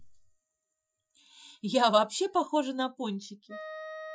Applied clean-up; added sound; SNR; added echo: classical method Wiener filter.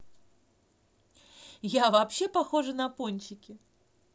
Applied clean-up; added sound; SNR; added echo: none; none; none; none.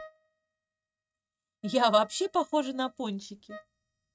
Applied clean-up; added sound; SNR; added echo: neural mask model RNNoise.